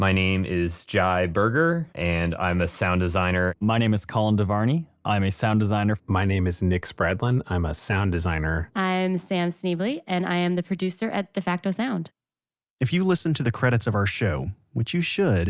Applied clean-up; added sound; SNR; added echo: none; none; none; none.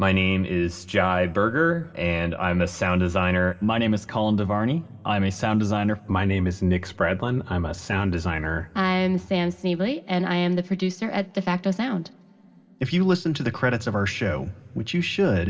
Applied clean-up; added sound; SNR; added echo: none; none; none; reverberation time 1.7 s.